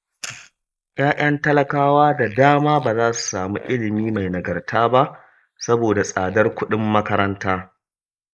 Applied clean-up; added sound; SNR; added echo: neural mask model Resemble Enhance denoiser.